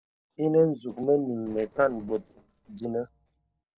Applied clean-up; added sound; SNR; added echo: neural separator model SepFormer DNS4.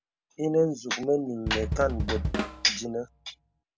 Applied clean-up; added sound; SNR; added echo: none; Drum kit; 4 dB; none.